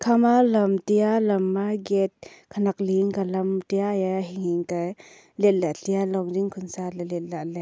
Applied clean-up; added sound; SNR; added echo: none; none; none; none.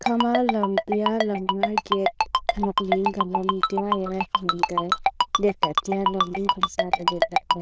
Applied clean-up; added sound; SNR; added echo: neural diffusion model UNIVERSE++.